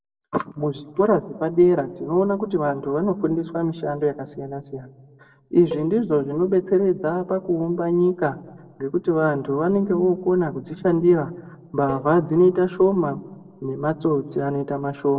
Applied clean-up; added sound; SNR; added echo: neural separator model SepFormer DNS4.